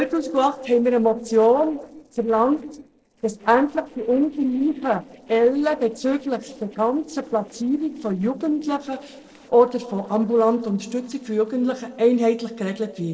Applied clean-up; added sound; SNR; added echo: neural separator model SepFormer DNS4.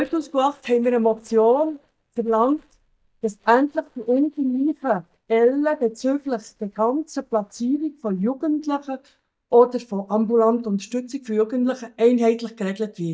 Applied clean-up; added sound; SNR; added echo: neural mask model DeepFilterNet 3.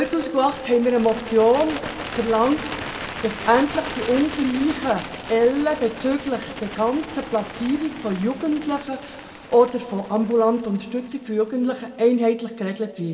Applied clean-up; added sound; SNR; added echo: none; Bird; 13 dB; reverberation time 1.3 s.